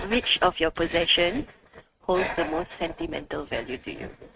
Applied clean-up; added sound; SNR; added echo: neural mask model RNNoise.